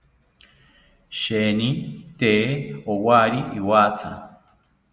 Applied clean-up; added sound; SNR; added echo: none; none; none; none.